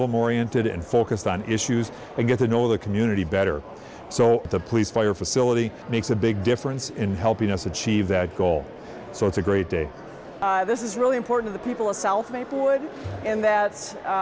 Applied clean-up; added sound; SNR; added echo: none; none; none; none.